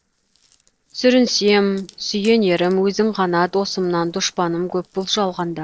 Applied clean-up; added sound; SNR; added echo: neural separator model SepFormer DNS4.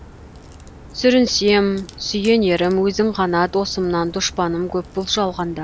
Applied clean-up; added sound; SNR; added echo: none; Crack; 20 dB; none.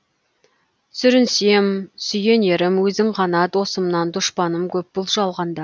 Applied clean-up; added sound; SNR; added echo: none; none; none; none.